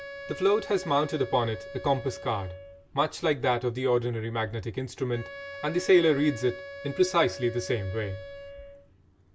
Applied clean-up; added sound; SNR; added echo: none; Wind instrument, woodwind instrument; 15 dB; none.